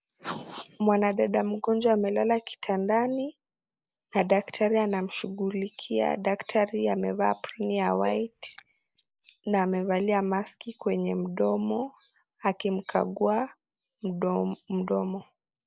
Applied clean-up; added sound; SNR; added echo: neural mask model Resemble Enhance denoiser.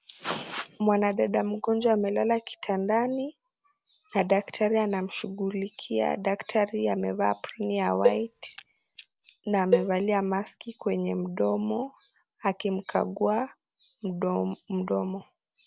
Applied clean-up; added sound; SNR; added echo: none; Cowbell; 3 dB; none.